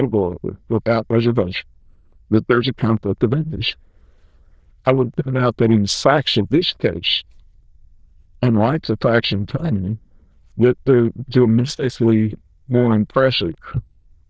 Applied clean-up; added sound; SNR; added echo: neural diffusion model UNIVERSE++.